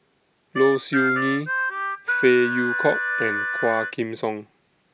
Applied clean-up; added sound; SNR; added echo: none; Harmonica; 1 dB; none.